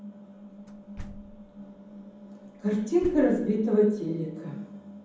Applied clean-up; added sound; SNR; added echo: none; Slam; 18 dB; reverberation time 1.2 s.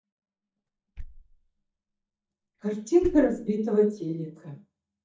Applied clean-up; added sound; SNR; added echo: neural mask model DeepFilterNet 3.